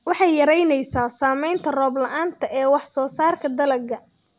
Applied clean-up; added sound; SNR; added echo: none; none; none; none.